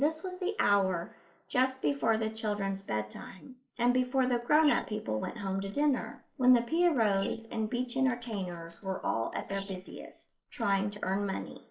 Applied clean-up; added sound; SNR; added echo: neural mask model Resemble Enhance denoiser.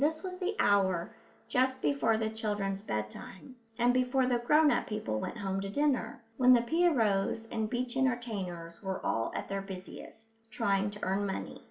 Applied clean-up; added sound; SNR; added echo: none; none; none; none.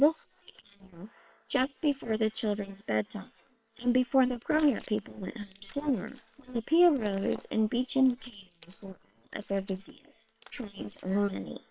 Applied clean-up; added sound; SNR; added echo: neural separator model SepFormer WHAM!.